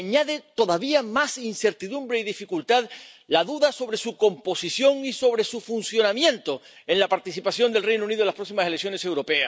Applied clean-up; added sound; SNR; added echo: none; none; none; none.